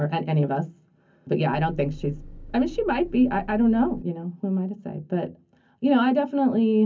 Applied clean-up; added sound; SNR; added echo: none; Engine; 16 dB; reverberation time 0.3 s.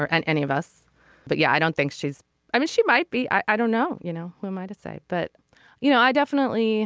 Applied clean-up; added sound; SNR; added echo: none; none; none; none.